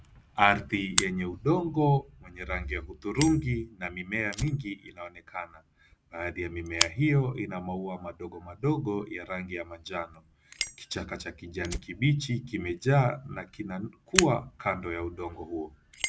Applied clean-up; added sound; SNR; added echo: none; Fire; 9 dB; none.